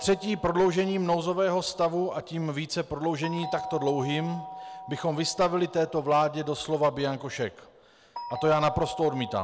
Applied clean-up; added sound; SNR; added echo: none; Doorbell; 14 dB; none.